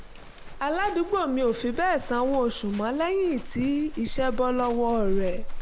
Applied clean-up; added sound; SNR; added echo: none; Livestock, farm animals, working animals; 6 dB; none.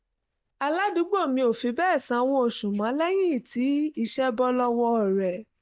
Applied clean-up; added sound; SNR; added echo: neural mask model DeepFilterNet 3.